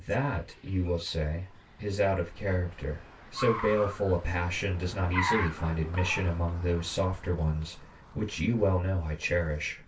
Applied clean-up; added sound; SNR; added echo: none; Car; 11 dB; reverberation time 0.2 s.